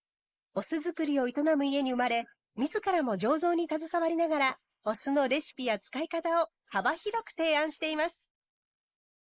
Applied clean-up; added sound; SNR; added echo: neural mask model Resemble Enhance denoiser.